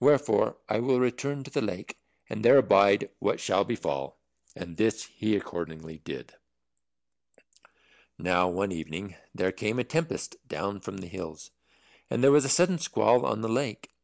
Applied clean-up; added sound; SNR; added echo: none; none; none; none.